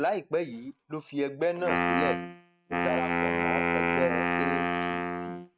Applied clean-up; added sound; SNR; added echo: neural mask model RNNoise.